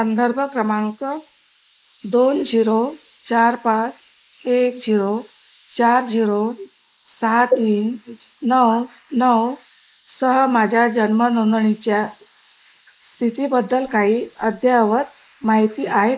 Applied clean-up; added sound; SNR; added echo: neural mask model Resemble Enhance denoiser.